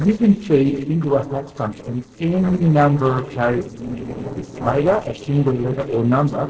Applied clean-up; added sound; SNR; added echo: neural separator model SepFormer DNS4.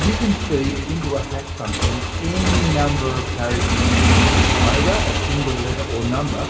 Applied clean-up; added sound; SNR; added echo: none; Motorcycle / Engine; -4 dB; reverberation time 2.4 s.